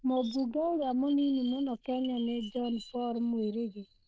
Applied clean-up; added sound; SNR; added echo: neural diffusion model UNIVERSE++.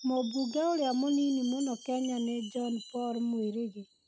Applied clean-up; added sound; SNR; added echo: none; Chime; 17 dB; none.